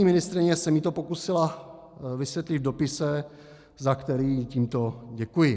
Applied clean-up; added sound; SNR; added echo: none; none; none; none.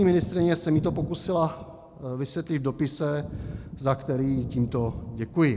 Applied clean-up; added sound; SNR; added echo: none; Thunder; 11 dB; none.